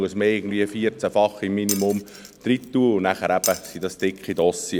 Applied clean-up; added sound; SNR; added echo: none; Glass; 12 dB; none.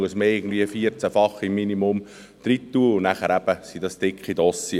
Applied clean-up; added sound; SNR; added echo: none; none; none; none.